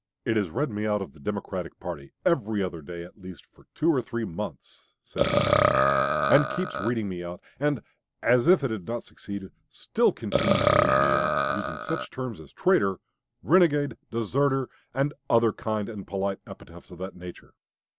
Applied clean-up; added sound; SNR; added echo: none; Burping, eructation; -2 dB; none.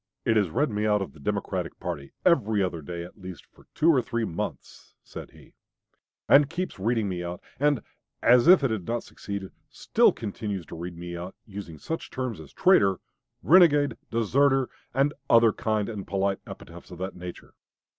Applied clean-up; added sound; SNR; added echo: none; none; none; none.